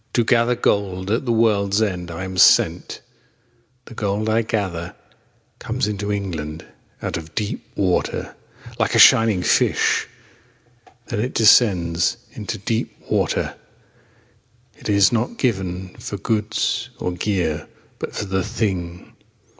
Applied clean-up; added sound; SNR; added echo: none; none; none; none.